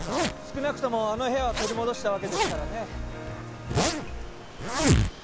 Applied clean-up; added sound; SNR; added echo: none; Zipper (clothing); -1 dB; none.